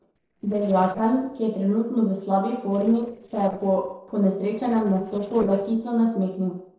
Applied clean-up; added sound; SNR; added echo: neural separator model SepFormer DNS4.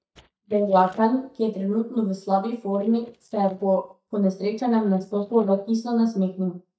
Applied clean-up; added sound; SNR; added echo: neural mask model DeepFilterNet 3.